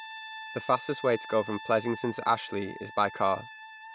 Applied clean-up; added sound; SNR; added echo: none; Brass instrument; 13 dB; none.